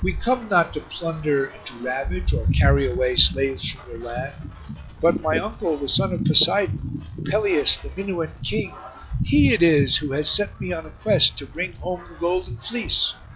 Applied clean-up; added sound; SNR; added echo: classical method log-MMSE.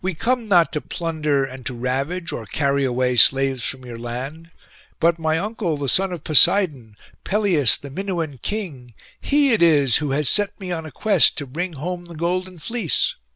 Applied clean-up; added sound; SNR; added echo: none; none; none; none.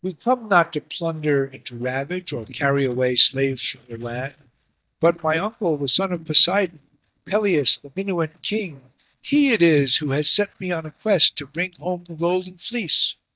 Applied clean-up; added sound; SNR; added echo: neural mask model DeepFilterNet 3.